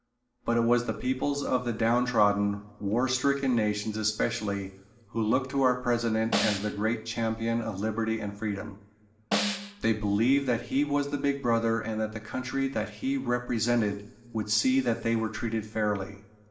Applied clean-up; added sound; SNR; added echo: none; Snare drum; 5 dB; reverberation time 1.7 s.